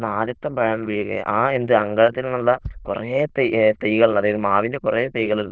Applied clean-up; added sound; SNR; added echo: neural diffusion model UNIVERSE++.